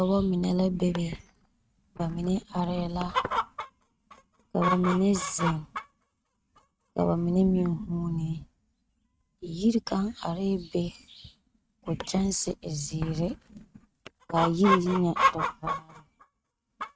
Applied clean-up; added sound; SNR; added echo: neural mask model RNNoise.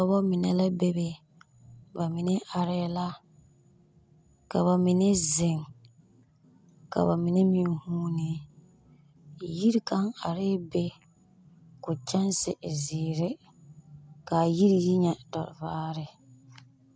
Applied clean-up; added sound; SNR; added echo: none; none; none; none.